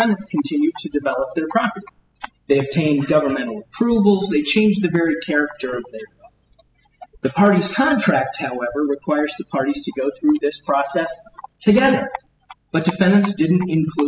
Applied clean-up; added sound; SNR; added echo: classical method spectral subtraction.